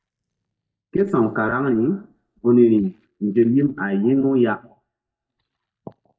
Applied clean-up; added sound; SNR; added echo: neural mask model DeepFilterNet 3.